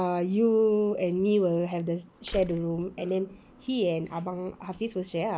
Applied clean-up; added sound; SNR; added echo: none; Slam; 16 dB; none.